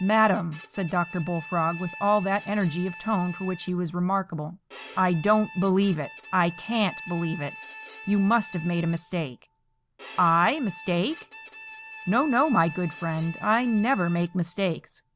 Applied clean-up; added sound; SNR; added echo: none; Bowed string instrument; 17 dB; none.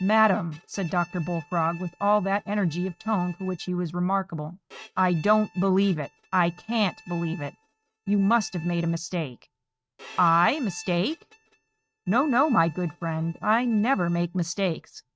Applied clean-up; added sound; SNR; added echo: neural mask model RNNoise.